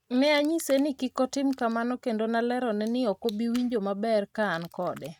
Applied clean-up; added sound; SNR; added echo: neural mask model RNNoise.